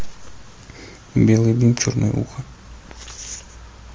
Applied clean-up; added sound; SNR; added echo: none; none; none; none.